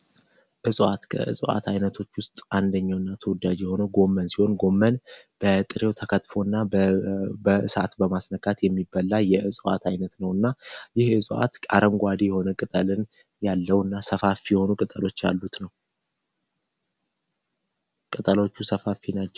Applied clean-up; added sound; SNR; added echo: none; none; none; none.